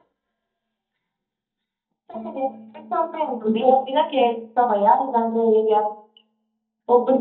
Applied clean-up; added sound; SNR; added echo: neural mask model DeepFilterNet 3.